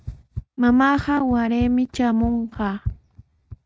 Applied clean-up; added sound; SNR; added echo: neural mask model RNNoise.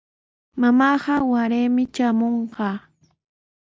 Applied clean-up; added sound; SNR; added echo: none; none; none; none.